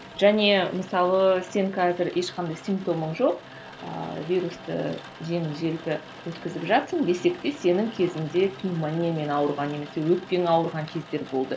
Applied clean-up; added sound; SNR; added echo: none; Rain; 17 dB; none.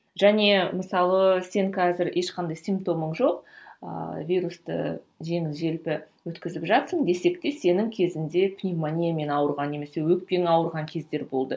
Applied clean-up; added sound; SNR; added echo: none; none; none; none.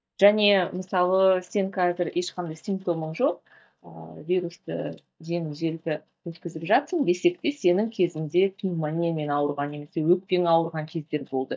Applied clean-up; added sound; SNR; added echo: neural mask model DeepFilterNet 3.